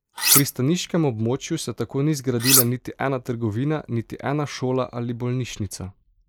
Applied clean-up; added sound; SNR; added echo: neural mask model Resemble Enhance denoiser.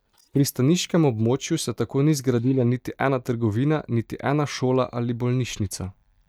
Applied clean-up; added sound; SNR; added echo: neural mask model DeepFilterNet 3.